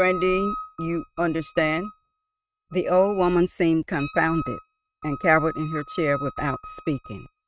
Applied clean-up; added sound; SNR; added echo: neural mask model RNNoise.